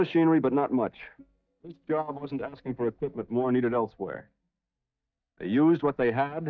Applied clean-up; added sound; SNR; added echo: neural mask model DeepFilterNet 3.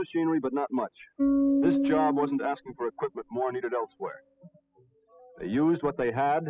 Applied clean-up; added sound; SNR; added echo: classical method spectral subtraction.